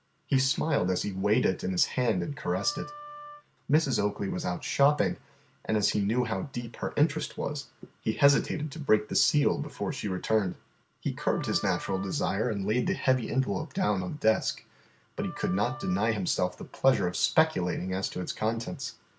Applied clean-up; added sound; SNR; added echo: none; Wind instrument, woodwind instrument; 17 dB; none.